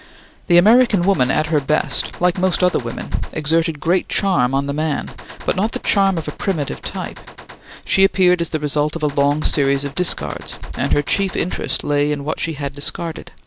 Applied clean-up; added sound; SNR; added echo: none; Gunshot, gunfire; 17 dB; none.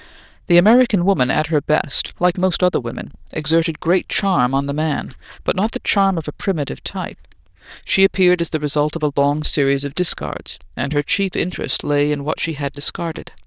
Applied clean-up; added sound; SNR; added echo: neural diffusion model UNIVERSE++.